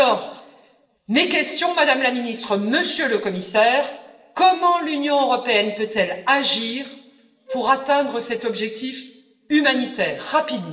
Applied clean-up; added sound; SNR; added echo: neural separator model SepFormer DNS4.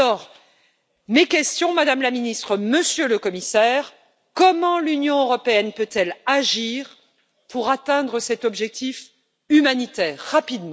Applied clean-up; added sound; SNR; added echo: none; none; none; none.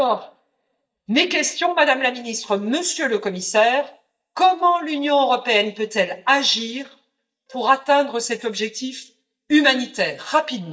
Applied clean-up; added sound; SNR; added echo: neural mask model DeepFilterNet 3.